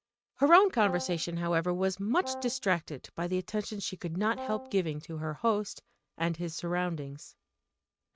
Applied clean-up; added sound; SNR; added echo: neural mask model RNNoise.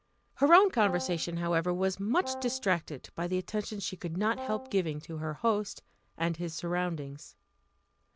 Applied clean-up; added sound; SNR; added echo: none; Brass instrument; 11 dB; none.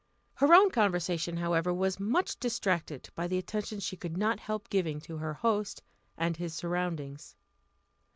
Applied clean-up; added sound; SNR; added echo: none; none; none; none.